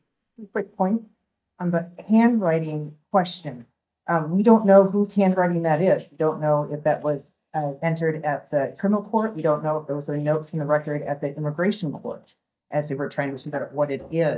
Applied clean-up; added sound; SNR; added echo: neural mask model DeepFilterNet 3.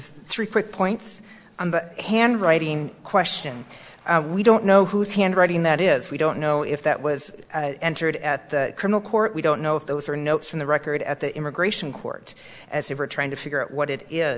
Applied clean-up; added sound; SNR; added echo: none; none; none; none.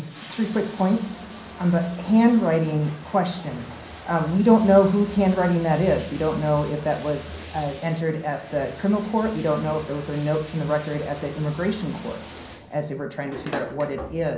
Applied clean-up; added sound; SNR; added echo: none; Bathtub (filling or washing); 16 dB; reverberation time 0.6 s.